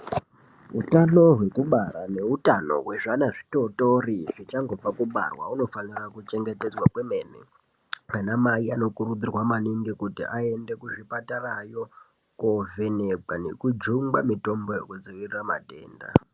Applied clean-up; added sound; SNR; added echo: none; none; none; none.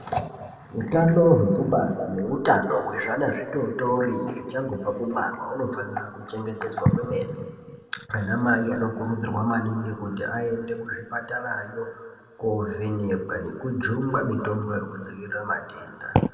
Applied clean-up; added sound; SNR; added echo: none; none; none; reverberation time 1.8 s.